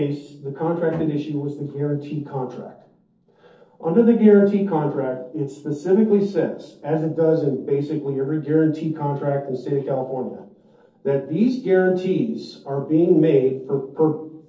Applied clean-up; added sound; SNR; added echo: neural separator model SepFormer DNS4.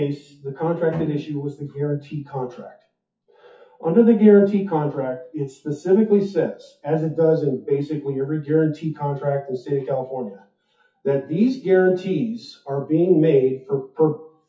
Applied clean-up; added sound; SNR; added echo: classical method WPE with log-MMSE.